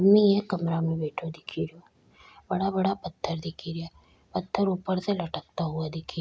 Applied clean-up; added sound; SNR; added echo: none; none; none; none.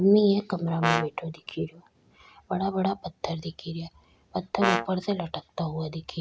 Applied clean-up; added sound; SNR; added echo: none; Brass instrument; 2 dB; none.